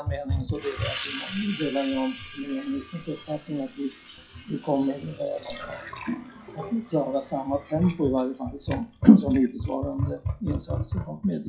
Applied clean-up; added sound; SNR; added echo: classical method WPE with log-MMSE.